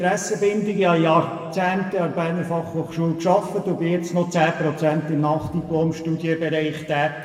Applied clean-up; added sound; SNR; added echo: none; none; none; reverberation time 2.0 s.